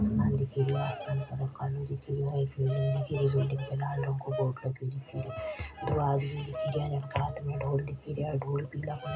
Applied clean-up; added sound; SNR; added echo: none; Bird vocalization, bird call, bird song; 12 dB; reverberation time 0.2 s.